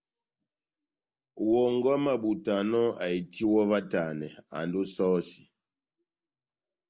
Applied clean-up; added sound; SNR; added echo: none; none; none; none.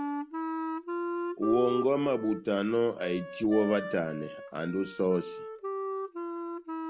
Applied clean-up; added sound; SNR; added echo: none; Wind instrument, woodwind instrument; 6 dB; none.